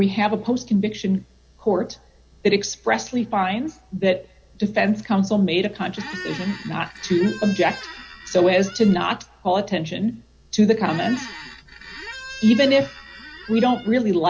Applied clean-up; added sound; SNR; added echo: none; Squeak; 15 dB; none.